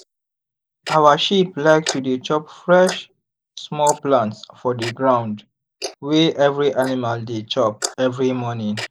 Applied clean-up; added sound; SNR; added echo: neural mask model Resemble Enhance denoiser.